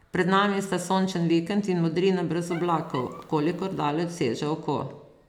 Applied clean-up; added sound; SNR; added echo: none; Squeak; 18 dB; none.